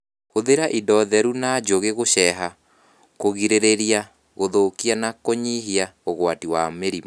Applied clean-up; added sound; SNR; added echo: none; none; none; none.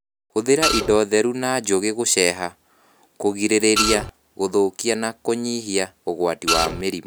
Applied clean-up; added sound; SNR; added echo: none; Printer; 0 dB; none.